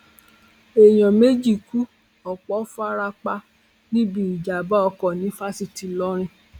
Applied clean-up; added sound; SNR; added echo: none; none; none; none.